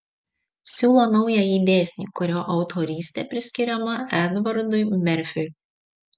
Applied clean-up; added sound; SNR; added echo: none; none; none; none.